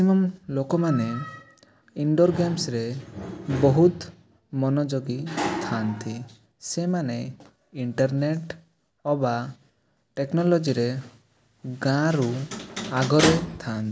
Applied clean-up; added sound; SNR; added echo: none; none; none; none.